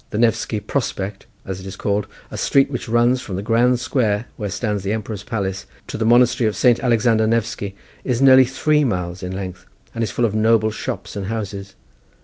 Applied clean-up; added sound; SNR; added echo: none; none; none; none.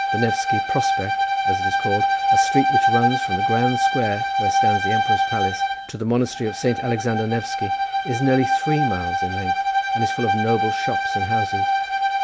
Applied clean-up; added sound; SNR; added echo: none; Bowed string instrument; -4 dB; none.